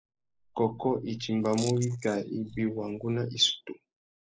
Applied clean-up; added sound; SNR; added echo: neural mask model Resemble Enhance denoiser.